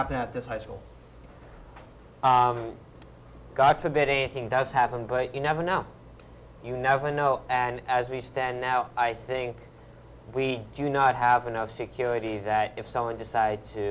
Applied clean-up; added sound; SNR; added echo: none; none; none; none.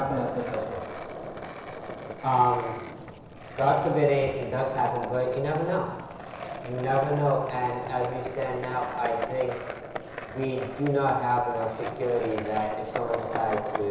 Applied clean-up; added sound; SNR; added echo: none; Skateboard; 9 dB; reverberation time 1.0 s.